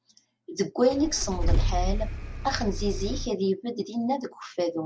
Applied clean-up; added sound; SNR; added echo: none; Engine starting / Car; -1 dB; none.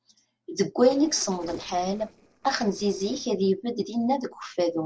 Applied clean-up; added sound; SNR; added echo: neural separator model SepFormer DNS4.